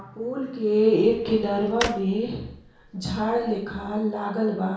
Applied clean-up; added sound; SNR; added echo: none; Drawer open or close; 14 dB; reverberation time 0.6 s.